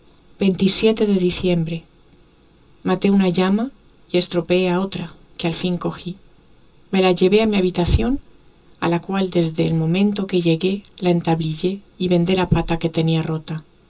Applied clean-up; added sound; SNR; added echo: none; none; none; reverberation time 0.2 s.